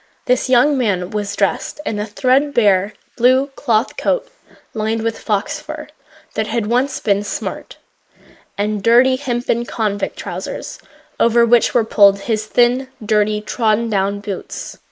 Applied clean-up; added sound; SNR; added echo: neural mask model Resemble Enhance denoiser.